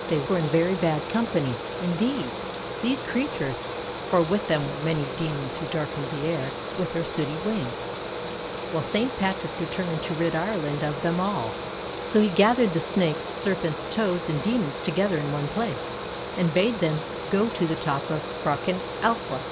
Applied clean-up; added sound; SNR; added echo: none; Mechanical fan; 5 dB; none.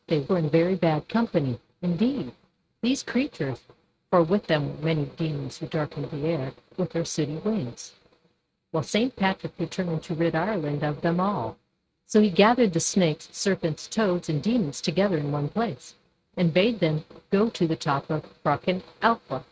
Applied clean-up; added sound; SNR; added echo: neural mask model RNNoise.